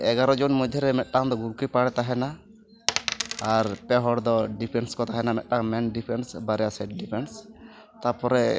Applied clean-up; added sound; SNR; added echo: none; Coin (dropping); 6 dB; none.